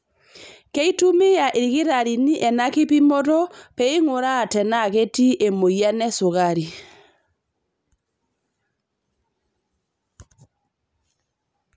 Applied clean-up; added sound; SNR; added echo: none; none; none; none.